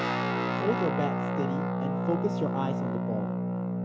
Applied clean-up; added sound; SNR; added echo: none; Guitar; -5 dB; reverberation time 1.1 s.